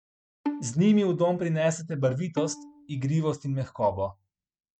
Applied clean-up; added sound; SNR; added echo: neural mask model RNNoise.